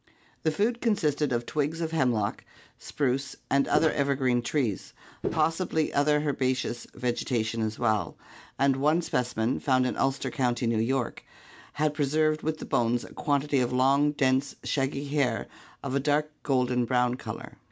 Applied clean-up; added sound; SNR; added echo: none; Walk, footsteps; 6 dB; none.